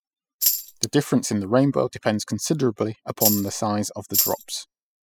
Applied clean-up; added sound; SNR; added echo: classical method spectral subtraction.